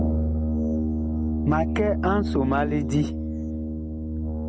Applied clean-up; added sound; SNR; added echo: none; Brass instrument; -2 dB; none.